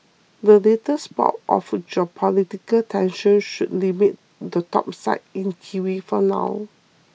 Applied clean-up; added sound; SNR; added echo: none; none; none; none.